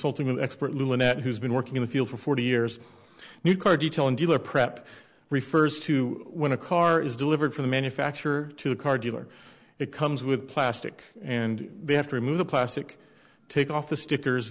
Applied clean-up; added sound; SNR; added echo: none; none; none; none.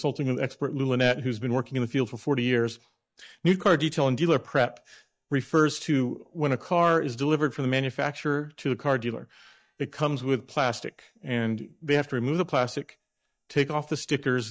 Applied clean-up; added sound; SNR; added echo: neural mask model DeepFilterNet 3.